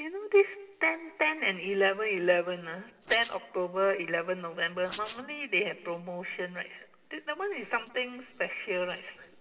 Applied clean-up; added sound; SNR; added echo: neural separator model SepFormer DNS4.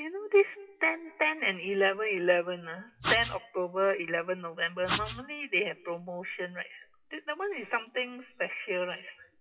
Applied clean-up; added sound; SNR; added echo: classical method WPE with log-MMSE.